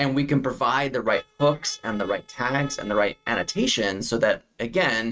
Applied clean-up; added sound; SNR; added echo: neural mask model RNNoise.